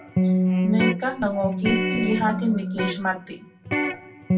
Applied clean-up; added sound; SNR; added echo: none; Electric guitar; -2 dB; reverberation time 0.2 s.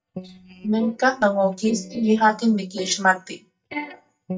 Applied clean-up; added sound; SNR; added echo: neural mask model DeepFilterNet 3.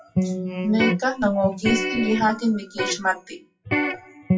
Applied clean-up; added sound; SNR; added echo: classical method WPE with log-MMSE.